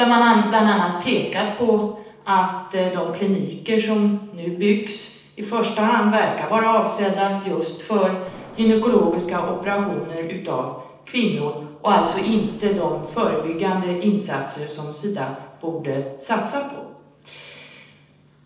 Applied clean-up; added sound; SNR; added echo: neural separator model SepFormer DNS4.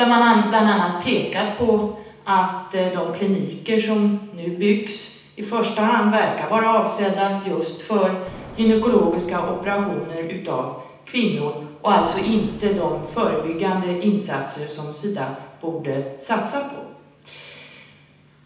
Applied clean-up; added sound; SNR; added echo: none; Explosion; 19 dB; reverberation time 0.9 s.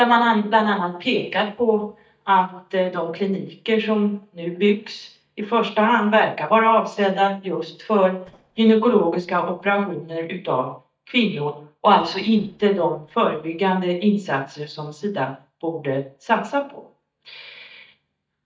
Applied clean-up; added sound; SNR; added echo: neural mask model DeepFilterNet 3.